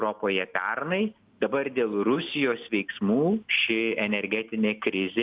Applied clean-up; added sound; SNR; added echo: none; none; none; none.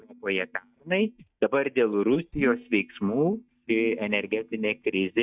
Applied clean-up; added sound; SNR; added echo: neural mask model DeepFilterNet 3.